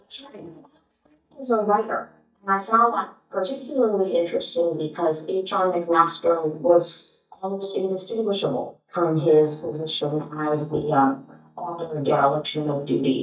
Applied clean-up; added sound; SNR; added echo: neural mask model DeepFilterNet 3.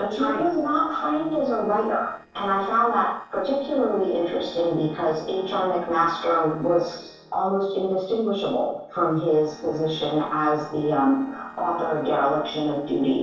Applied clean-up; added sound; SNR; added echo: neural separator model SepFormer DNS4.